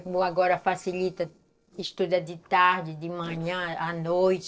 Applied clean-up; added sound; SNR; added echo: neural separator model SepFormer DNS4.